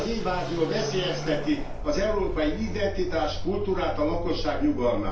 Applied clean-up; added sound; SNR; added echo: none; Car passing by / Accelerating, revving, vroom; 4 dB; reverberation time 0.4 s.